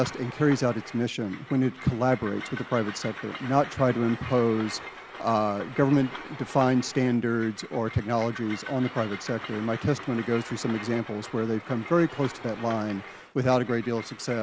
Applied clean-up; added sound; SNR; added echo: none; Train; 14 dB; none.